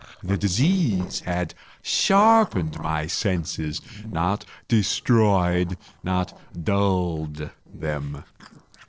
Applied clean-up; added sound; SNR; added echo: neural separator model SepFormer DNS4.